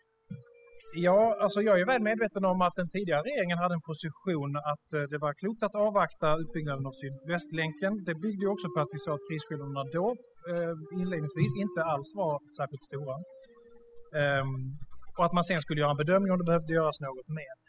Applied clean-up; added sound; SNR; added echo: classical method spectral subtraction.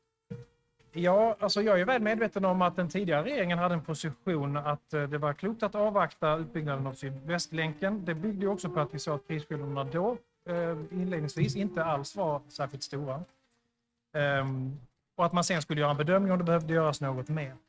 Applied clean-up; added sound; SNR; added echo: neural mask model RNNoise.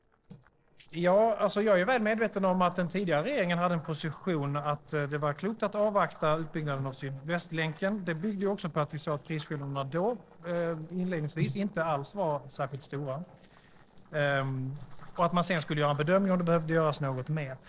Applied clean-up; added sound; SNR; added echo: neural separator model SepFormer DNS4.